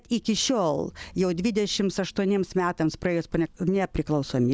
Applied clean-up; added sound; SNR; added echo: none; none; none; none.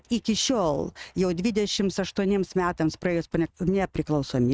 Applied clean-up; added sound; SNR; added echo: neural mask model RNNoise.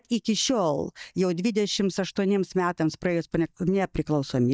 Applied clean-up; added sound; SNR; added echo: neural mask model DeepFilterNet 3.